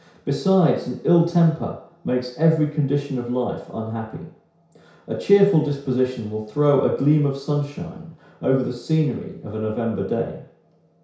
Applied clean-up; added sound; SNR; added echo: none; none; none; reverberation time 0.6 s.